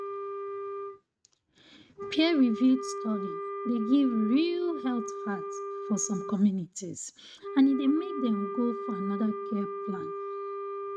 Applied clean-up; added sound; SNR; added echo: neural mask model RNNoise.